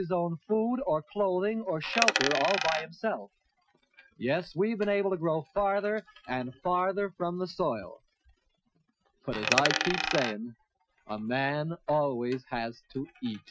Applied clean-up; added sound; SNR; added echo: classical method Wiener filter.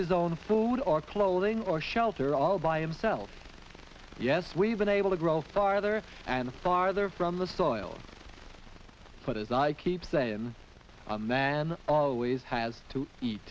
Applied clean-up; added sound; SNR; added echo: none; none; none; none.